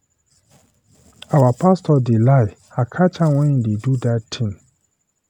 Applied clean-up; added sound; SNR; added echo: none; none; none; none.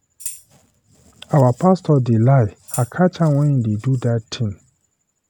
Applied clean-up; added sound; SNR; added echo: none; Tambourine; 16 dB; none.